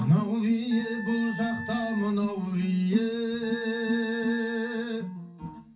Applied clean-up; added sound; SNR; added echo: none; Wind instrument, woodwind instrument; 13 dB; reverberation time 0.3 s.